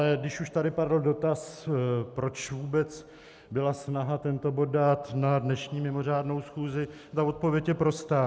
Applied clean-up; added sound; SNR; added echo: none; none; none; none.